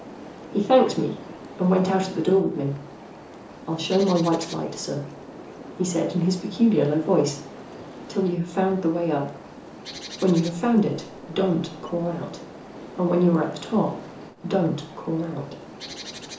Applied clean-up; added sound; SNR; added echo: none; Bird; 15 dB; reverberation time 0.7 s.